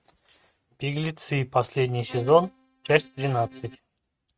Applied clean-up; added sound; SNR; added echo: neural mask model RNNoise.